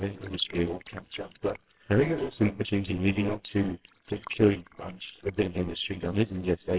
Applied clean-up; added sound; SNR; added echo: neural separator model SepFormer WHAMR!.